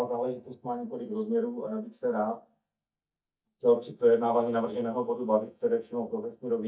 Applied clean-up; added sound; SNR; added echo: neural mask model DeepFilterNet 3.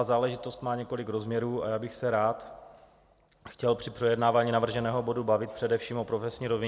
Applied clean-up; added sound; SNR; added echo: none; none; none; none.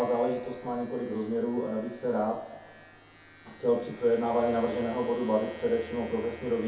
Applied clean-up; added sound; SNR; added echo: none; Domestic sounds, home sounds; 20 dB; reverberation time 0.5 s.